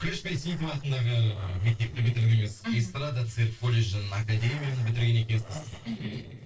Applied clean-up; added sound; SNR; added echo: neural separator model SepFormer DNS4.